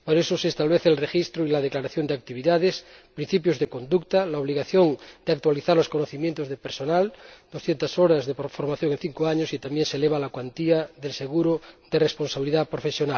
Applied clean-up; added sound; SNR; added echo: none; none; none; none.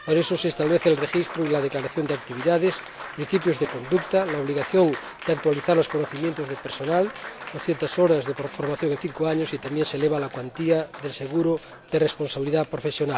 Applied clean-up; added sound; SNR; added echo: none; Applause; 14 dB; none.